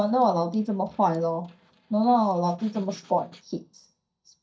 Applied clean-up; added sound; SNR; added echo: neural mask model DeepFilterNet 3.